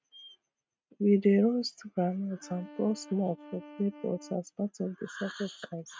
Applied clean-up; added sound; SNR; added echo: neural mask model RNNoise.